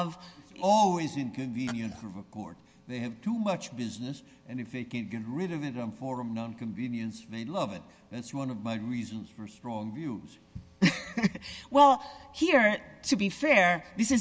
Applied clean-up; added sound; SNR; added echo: none; Glass; 15 dB; none.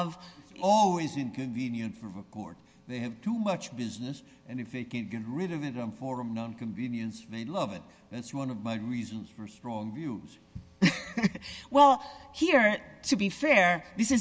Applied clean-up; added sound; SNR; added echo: none; none; none; none.